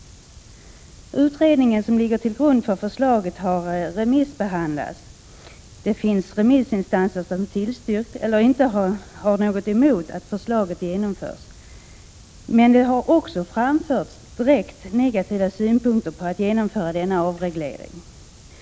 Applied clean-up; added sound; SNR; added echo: none; none; none; none.